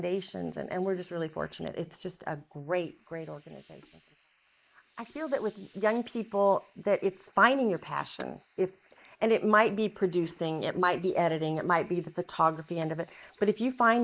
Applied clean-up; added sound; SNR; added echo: neural mask model Resemble Enhance denoiser.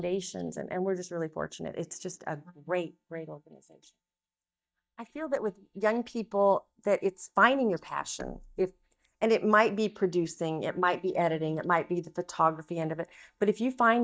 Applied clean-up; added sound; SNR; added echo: neural mask model DeepFilterNet 3.